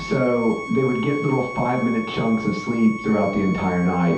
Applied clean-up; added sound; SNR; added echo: none; Bowed string instrument; 12 dB; reverberation time 0.6 s.